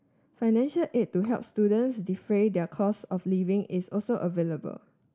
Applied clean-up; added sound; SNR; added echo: neural mask model Resemble Enhance denoiser.